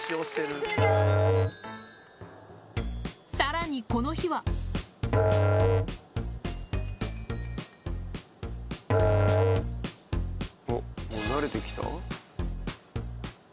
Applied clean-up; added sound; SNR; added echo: none; Musical instrument; -5 dB; none.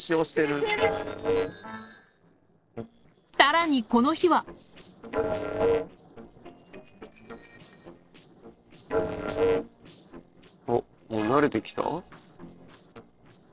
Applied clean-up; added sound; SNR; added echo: neural separator model SepFormer DNS4.